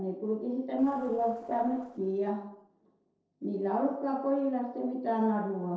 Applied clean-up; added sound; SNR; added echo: neural separator model SepFormer DNS4.